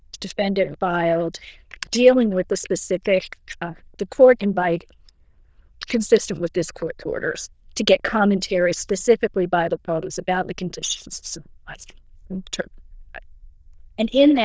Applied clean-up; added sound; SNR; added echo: neural diffusion model UNIVERSE++.